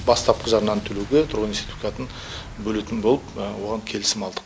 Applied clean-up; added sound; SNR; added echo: none; Explosion; 14 dB; none.